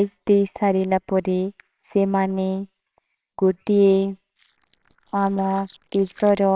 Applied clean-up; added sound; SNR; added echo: neural separator model SepFormer WHAMR!.